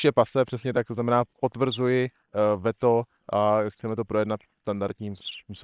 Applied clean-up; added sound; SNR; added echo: neural separator model SepFormer WHAM!.